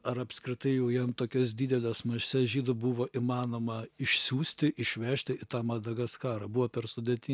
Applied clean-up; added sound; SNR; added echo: none; none; none; none.